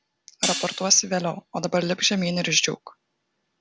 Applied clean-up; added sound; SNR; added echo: none; Hi-hat; 7 dB; none.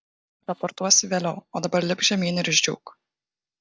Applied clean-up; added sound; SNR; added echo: neural mask model DeepFilterNet 3.